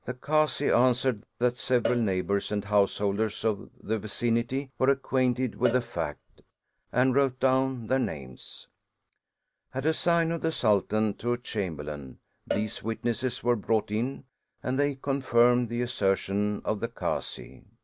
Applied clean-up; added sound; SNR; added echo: none; Cowbell; 13 dB; none.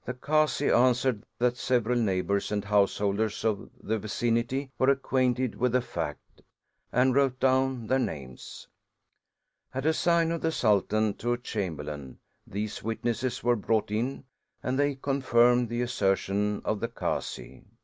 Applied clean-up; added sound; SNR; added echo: none; none; none; none.